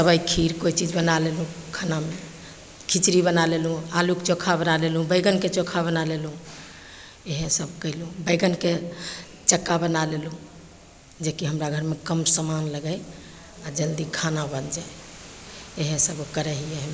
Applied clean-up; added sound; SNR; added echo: none; none; none; none.